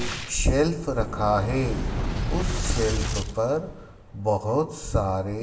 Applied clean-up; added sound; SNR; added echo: none; Boom; 4 dB; reverberation time 1.5 s.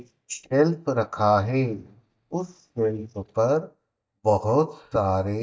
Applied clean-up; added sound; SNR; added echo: neural mask model DeepFilterNet 3.